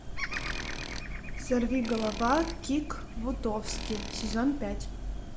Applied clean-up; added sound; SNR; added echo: none; Bird vocalization, bird call, bird song + Tools; 11 dB; none.